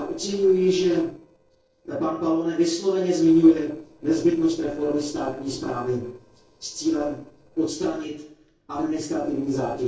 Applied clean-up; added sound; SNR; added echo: neural separator model SepFormer DNS4.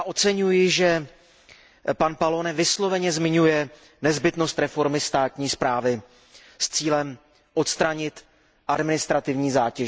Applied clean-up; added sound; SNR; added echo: none; none; none; none.